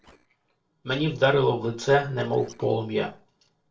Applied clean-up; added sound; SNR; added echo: neural separator model SepFormer DNS4.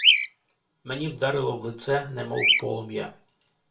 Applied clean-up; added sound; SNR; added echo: none; Bird vocalization, bird call, bird song; -3 dB; reverberation time 0.3 s.